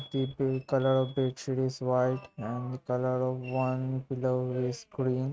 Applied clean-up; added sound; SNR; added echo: neural mask model RNNoise.